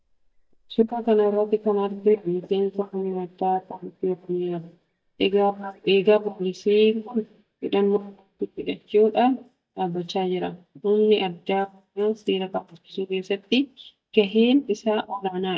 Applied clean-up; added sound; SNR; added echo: neural mask model DeepFilterNet 3.